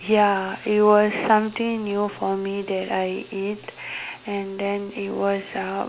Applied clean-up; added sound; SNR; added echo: none; none; none; none.